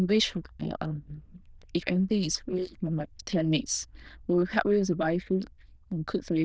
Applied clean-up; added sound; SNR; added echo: neural diffusion model UNIVERSE++.